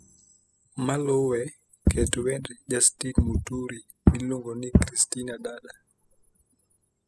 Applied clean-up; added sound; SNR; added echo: classical method spectral subtraction.